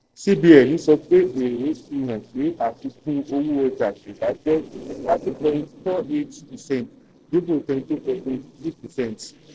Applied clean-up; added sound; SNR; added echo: neural separator model SepFormer DNS4.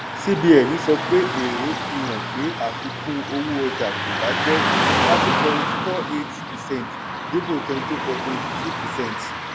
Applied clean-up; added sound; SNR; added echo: none; Car passing by / Traffic noise, roadway noise; 0 dB; none.